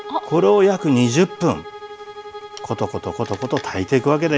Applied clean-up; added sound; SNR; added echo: none; Bowed string instrument; 16 dB; none.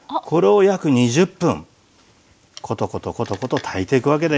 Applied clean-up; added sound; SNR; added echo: none; none; none; none.